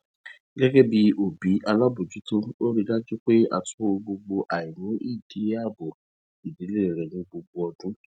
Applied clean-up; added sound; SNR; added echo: none; none; none; none.